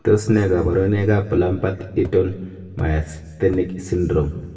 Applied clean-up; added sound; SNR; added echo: none; Thump, thud; 18 dB; reverberation time 1.2 s.